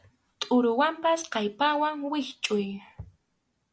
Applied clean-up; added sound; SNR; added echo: none; none; none; none.